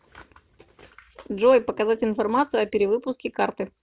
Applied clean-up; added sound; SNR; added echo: none; none; none; none.